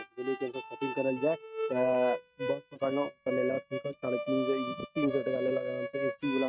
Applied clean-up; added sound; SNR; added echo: neural mask model RNNoise.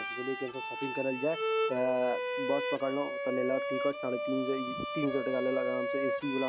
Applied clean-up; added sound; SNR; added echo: none; Bowed string instrument; 1 dB; none.